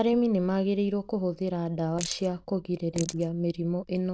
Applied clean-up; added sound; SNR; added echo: neural diffusion model UNIVERSE++.